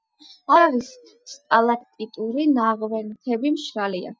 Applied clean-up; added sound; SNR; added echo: neural mask model DeepFilterNet 3.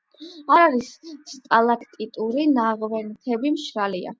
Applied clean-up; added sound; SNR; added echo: none; none; none; none.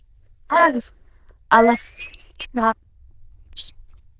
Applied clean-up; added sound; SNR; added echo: neural diffusion model UNIVERSE++.